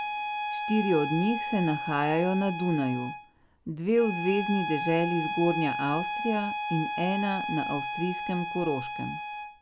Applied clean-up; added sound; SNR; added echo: none; Bowed string instrument; 4 dB; none.